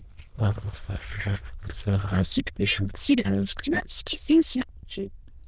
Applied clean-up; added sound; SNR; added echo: neural diffusion model UNIVERSE++.